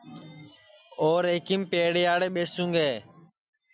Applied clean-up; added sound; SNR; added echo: none; none; none; none.